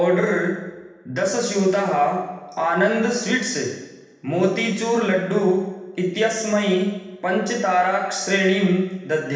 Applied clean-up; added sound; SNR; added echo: none; none; none; reverberation time 0.9 s.